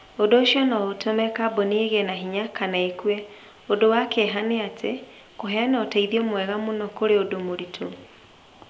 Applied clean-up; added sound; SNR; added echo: none; none; none; none.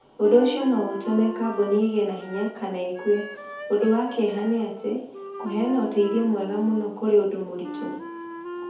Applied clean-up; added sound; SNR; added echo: none; Wind instrument, woodwind instrument; 13 dB; reverberation time 0.5 s.